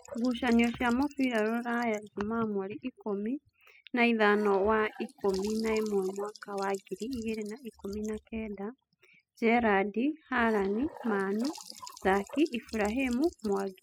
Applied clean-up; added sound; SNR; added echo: classical method spectral subtraction.